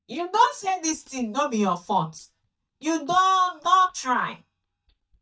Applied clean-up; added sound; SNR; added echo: neural mask model DeepFilterNet 3.